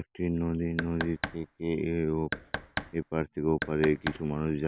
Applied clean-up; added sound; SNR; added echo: none; Knock; 8 dB; none.